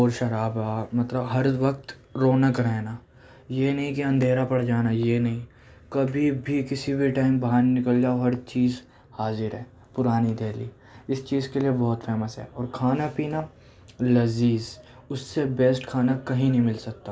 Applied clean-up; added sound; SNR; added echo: none; none; none; none.